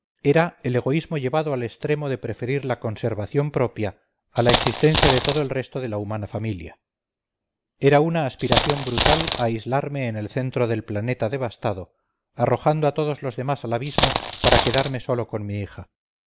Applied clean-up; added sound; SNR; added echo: none; Coin (dropping); -1 dB; none.